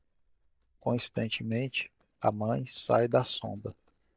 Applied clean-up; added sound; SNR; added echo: neural mask model DeepFilterNet 3.